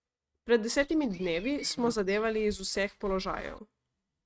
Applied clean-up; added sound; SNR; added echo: neural mask model RNNoise.